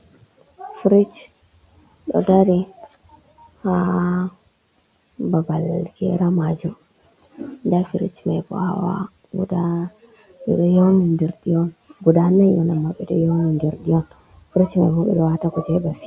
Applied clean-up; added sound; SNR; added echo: none; none; none; none.